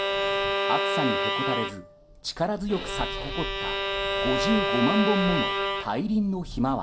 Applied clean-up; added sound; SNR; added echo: none; Bowed string instrument; 0 dB; reverberation time 0.3 s.